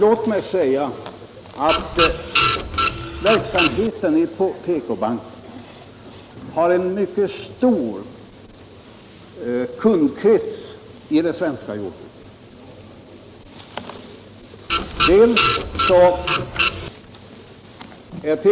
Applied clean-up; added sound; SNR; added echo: none; Printer; -2 dB; none.